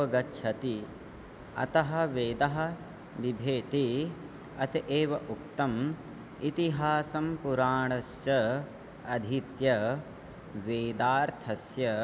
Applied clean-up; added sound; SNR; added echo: none; none; none; none.